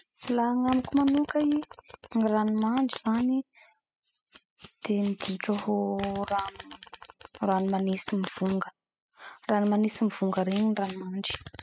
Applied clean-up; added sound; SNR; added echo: classical method spectral subtraction.